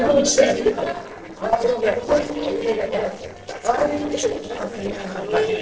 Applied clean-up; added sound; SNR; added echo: neural separator model SepFormer DNS4.